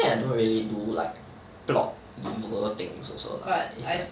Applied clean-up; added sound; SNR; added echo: none; none; none; none.